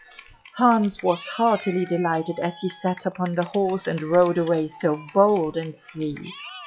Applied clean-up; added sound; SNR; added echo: classical method log-MMSE.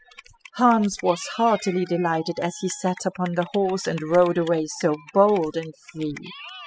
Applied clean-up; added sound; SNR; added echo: classical method spectral subtraction.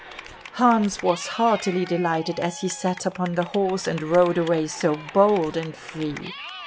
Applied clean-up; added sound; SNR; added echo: none; Cheering / Clapping; 16 dB; none.